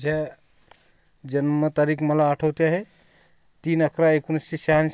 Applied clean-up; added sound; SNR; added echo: none; none; none; none.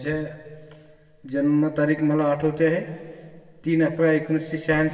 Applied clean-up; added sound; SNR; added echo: none; none; none; reverberation time 1.9 s.